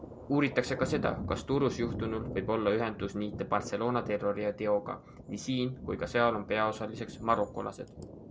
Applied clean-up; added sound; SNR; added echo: none; Thunder; 10 dB; none.